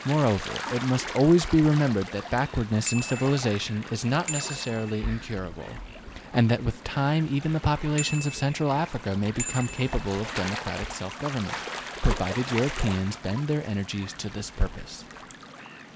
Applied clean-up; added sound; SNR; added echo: none; Gull, seagull / Waves, surf + Bicycle bell; 11 dB; none.